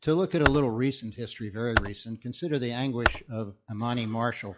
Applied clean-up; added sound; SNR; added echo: classical method log-MMSE.